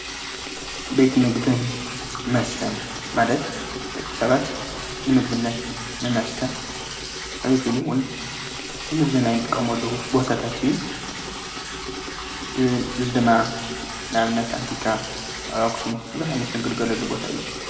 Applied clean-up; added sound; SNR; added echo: none; Liquid; 8 dB; reverberation time 1.7 s.